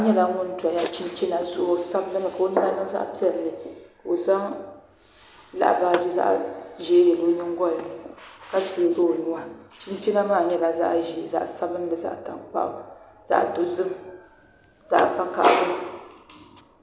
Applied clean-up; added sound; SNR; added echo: none; Tap / Hammer; 11 dB; none.